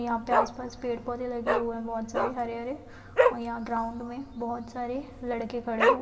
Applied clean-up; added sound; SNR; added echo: none; Dog; -2 dB; reverberation time 1.5 s.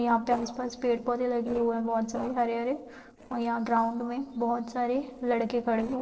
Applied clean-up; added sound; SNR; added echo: neural separator model SepFormer DNS4.